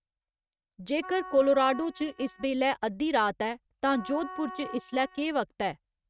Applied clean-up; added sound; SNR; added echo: neural mask model RNNoise.